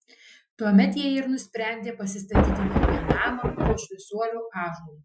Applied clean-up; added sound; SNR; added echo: classical method Wiener filter.